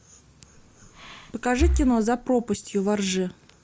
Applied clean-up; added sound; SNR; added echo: none; Breathing; 4 dB; none.